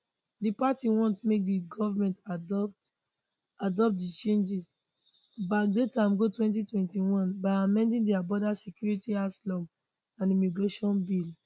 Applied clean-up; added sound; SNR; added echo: none; none; none; none.